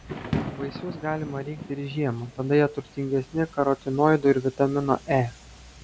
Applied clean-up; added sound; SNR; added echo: none; Thunder / Rain; 13 dB; none.